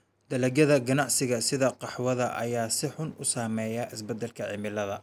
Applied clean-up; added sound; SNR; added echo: none; none; none; none.